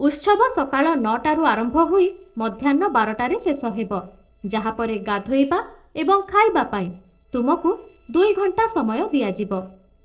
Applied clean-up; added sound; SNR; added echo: neural separator model SepFormer DNS4.